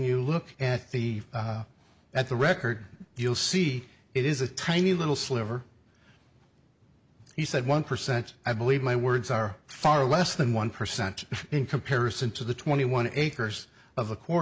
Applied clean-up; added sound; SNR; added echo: none; none; none; none.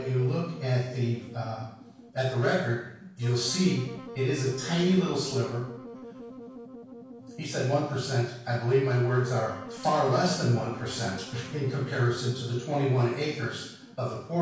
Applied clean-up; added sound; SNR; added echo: none; Wind instrument, woodwind instrument; 15 dB; reverberation time 0.7 s.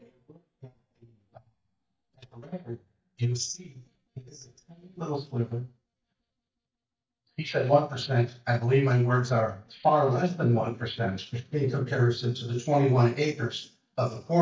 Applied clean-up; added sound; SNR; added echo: neural mask model DeepFilterNet 3.